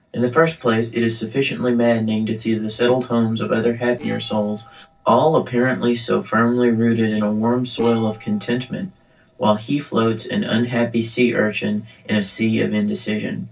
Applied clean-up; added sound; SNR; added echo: neural separator model SepFormer DNS4.